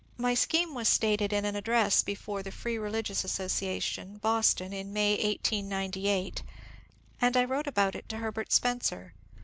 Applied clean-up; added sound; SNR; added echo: none; Purr; 18 dB; none.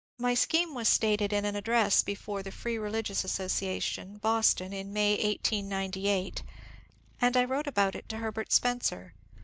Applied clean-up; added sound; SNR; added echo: neural mask model DeepFilterNet 3.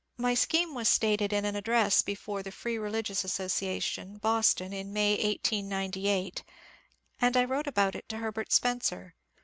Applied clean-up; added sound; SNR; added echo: none; none; none; none.